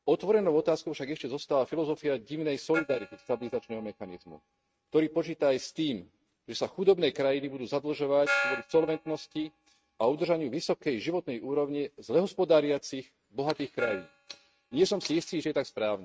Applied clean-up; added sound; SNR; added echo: neural mask model RNNoise.